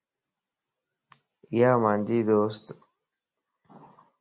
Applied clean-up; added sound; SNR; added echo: none; none; none; none.